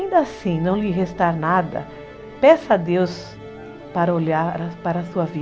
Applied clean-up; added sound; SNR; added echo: none; Musical instrument; 17 dB; none.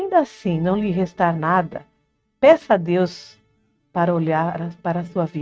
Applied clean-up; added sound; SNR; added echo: neural mask model RNNoise.